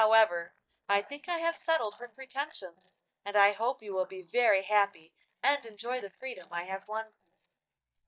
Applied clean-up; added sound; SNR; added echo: neural mask model DeepFilterNet 3.